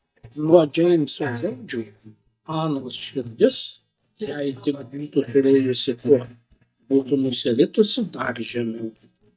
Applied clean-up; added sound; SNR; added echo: neural mask model DeepFilterNet 3.